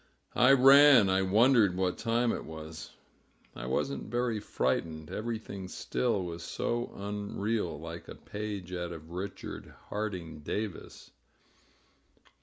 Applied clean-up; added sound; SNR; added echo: none; none; none; none.